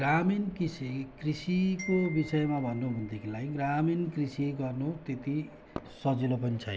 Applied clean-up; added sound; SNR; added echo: none; Glockenspiel; 19 dB; none.